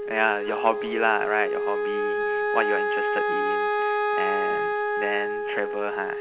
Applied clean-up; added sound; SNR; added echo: none; Wind instrument, woodwind instrument; -3 dB; none.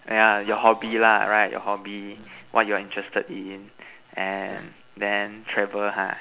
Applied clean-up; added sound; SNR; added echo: none; none; none; none.